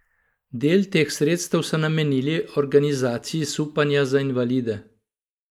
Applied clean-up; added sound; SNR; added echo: neural mask model Resemble Enhance denoiser.